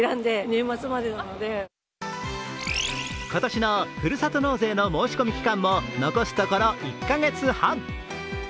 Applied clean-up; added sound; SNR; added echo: none; none; none; none.